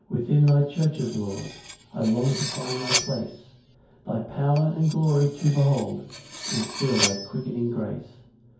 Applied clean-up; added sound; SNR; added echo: none; Cutlery, silverware; 9 dB; reverberation time 0.6 s.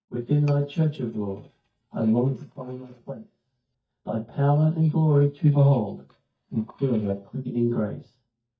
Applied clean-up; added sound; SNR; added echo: neural mask model DeepFilterNet 3.